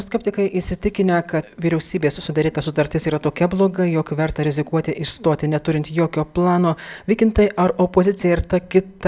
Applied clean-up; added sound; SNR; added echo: none; none; none; none.